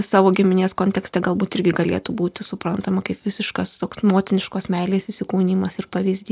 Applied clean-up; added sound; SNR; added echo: none; none; none; none.